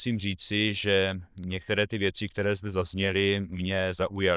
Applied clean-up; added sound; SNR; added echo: neural diffusion model UNIVERSE++.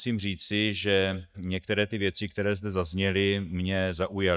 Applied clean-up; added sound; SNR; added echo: neural mask model DeepFilterNet 3.